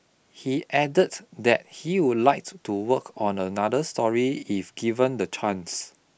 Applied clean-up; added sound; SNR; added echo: none; none; none; none.